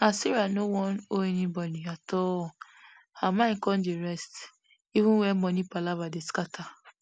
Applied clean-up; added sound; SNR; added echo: none; none; none; none.